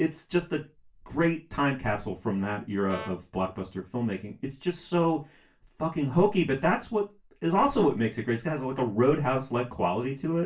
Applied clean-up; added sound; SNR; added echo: none; Brass instrument; 17 dB; reverberation time 0.2 s.